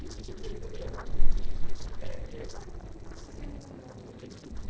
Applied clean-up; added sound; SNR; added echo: neural separator model SepFormer DNS4.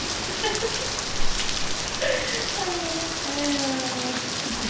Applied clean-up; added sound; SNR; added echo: none; Rain; -5 dB; reverberation time 0.9 s.